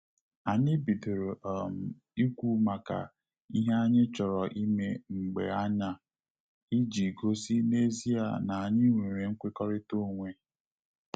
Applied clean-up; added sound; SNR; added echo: none; none; none; none.